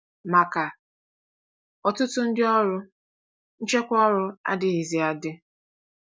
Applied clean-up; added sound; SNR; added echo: none; none; none; none.